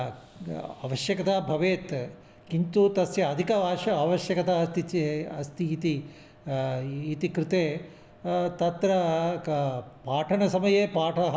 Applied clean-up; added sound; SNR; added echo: none; none; none; none.